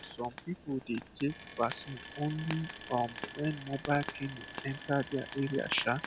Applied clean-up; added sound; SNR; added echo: none; Frying (food); 1 dB; none.